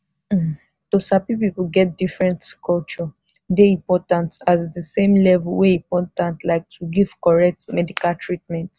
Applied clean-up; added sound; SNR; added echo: none; none; none; none.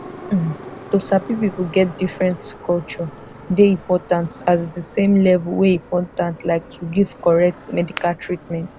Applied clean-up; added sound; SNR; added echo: none; Motorcycle + Subway, metro, underground; 18 dB; none.